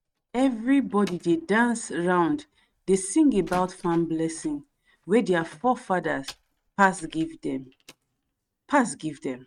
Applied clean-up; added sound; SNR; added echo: neural mask model RNNoise.